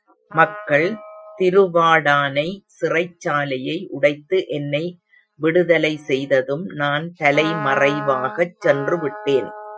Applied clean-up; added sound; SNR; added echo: classical method Wiener filter.